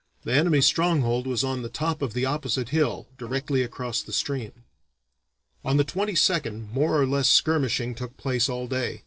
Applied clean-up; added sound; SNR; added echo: neural separator model SepFormer DNS4.